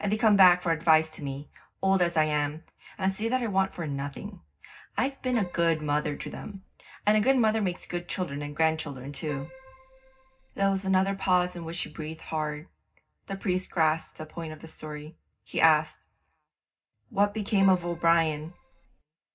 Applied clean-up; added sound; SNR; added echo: none; Keyboard (musical); 18 dB; reverberation time 0.4 s.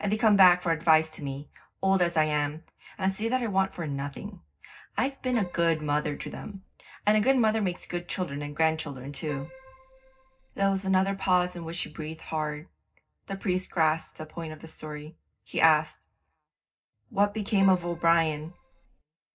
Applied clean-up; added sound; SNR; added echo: neural separator model SepFormer DNS4.